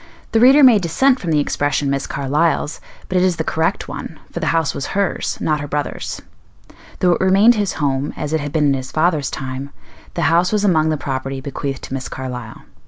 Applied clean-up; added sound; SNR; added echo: none; none; none; none.